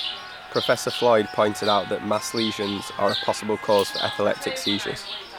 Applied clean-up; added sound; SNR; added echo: none; Chirp, tweet; 8 dB; none.